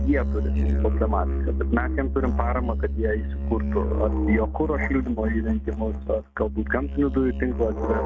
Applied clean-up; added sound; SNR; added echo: neural mask model RNNoise.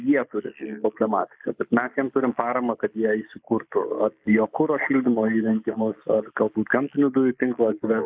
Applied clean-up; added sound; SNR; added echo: neural mask model Resemble Enhance denoiser.